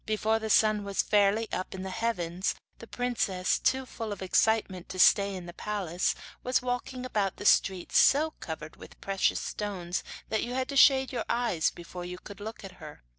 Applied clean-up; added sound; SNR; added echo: none; none; none; none.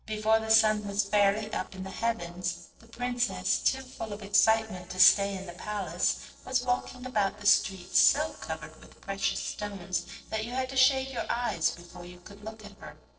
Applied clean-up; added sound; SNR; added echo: neural separator model SepFormer DNS4.